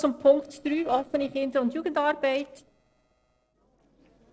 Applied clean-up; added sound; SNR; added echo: neural separator model SepFormer DNS4.